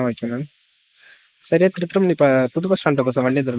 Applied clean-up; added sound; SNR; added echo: neural mask model Resemble Enhance denoiser.